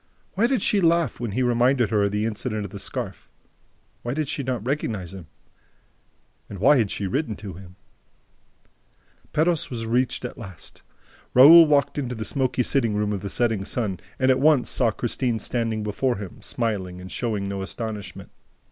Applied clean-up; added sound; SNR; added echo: none; none; none; none.